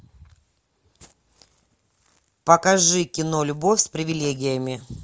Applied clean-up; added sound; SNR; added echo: none; none; none; none.